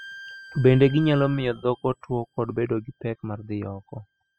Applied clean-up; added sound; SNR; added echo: classical method spectral subtraction.